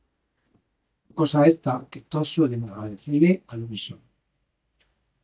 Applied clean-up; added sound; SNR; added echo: neural mask model DeepFilterNet 3.